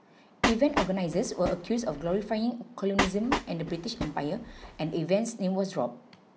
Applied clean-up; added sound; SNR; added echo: none; Train; 4 dB; none.